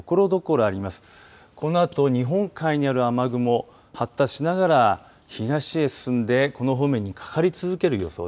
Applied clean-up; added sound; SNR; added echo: none; none; none; none.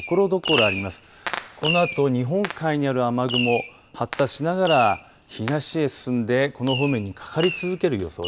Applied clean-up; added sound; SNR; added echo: none; Fireworks; 8 dB; none.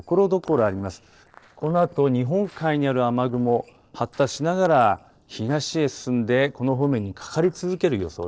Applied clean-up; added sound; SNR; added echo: neural separator model SepFormer DNS4.